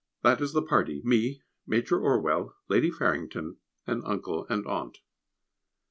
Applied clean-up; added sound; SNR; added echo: none; none; none; none.